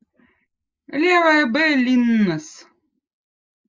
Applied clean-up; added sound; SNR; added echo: neural mask model Resemble Enhance denoiser.